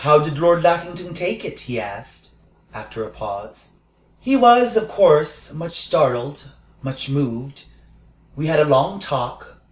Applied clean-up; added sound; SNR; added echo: none; none; none; none.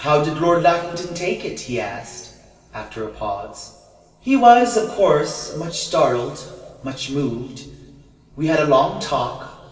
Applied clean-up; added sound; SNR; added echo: none; none; none; reverberation time 2.1 s.